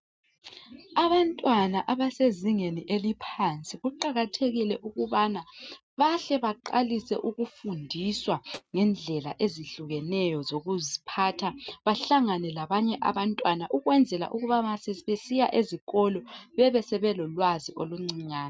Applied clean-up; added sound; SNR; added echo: neural mask model RNNoise.